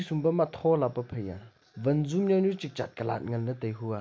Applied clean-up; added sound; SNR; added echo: none; none; none; none.